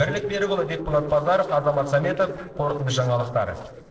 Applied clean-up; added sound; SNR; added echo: neural separator model SepFormer DNS4.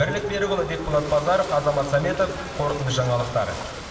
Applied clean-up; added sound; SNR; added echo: none; Ocean / Boat, Water vehicle; 12 dB; reverberation time 2.0 s.